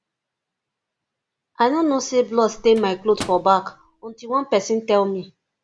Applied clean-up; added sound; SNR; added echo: none; Microwave oven; 18 dB; none.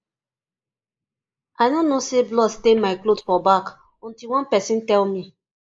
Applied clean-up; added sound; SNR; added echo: neural mask model Resemble Enhance denoiser.